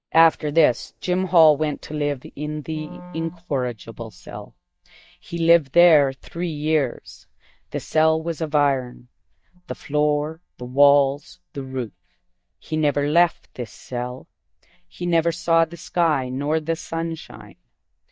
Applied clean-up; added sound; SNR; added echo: neural mask model DeepFilterNet 3.